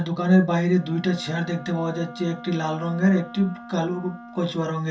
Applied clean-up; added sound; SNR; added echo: none; Wind instrument, woodwind instrument; 18 dB; reverberation time 0.2 s.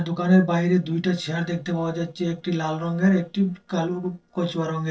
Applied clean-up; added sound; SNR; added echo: neural separator model SepFormer DNS4.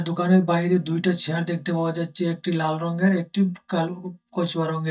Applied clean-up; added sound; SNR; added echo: neural mask model DeepFilterNet 3.